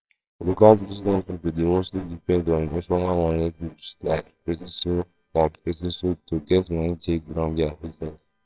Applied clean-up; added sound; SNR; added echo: neural separator model SepFormer WHAMR!.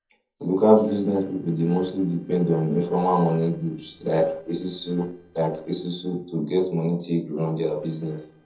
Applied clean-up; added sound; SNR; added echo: neural separator model SepFormer DNS4.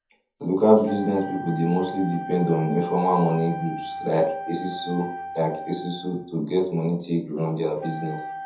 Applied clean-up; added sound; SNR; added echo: none; Wind instrument, woodwind instrument; 11 dB; reverberation time 0.7 s.